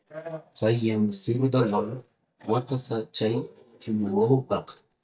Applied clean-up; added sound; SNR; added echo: neural mask model DeepFilterNet 3.